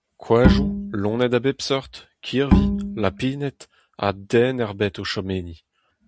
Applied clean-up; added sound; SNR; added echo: none; Bowed string instrument; -2 dB; none.